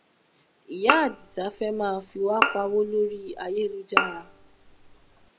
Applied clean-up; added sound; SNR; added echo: none; Bowed string instrument; 1 dB; none.